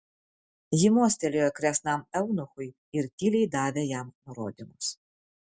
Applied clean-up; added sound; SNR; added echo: none; none; none; none.